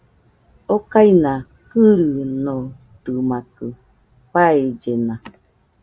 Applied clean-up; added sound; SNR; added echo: none; none; none; none.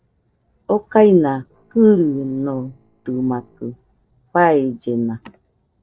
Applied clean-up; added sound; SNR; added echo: neural separator model SepFormer DNS4.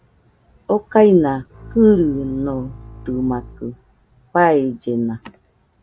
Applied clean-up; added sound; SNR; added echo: none; Bowed string instrument; 19 dB; none.